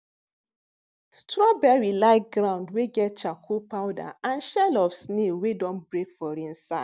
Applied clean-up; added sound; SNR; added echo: none; none; none; none.